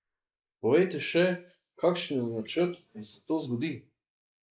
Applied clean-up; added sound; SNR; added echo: neural mask model Resemble Enhance denoiser.